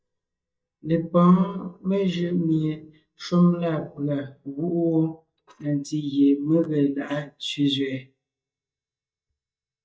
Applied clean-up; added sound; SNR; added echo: neural mask model DeepFilterNet 3.